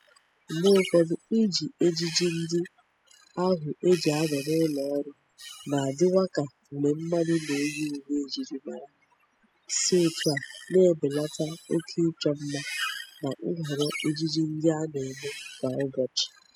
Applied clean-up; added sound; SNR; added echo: classical method spectral subtraction.